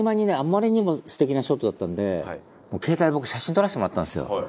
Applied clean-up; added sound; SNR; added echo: neural mask model Resemble Enhance denoiser.